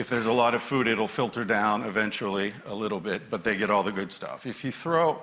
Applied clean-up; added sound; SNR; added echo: none; none; none; none.